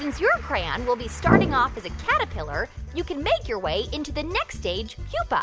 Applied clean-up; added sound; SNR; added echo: none; Brass instrument; -3 dB; none.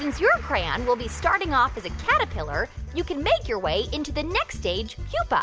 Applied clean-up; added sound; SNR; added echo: none; none; none; none.